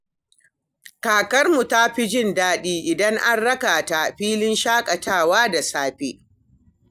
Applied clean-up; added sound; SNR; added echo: none; none; none; none.